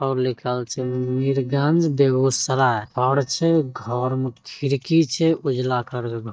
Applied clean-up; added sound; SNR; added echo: neural mask model DeepFilterNet 3.